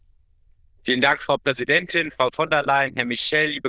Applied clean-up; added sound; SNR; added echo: neural diffusion model UNIVERSE++.